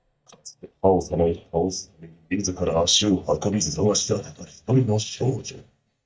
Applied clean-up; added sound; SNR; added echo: neural mask model DeepFilterNet 3.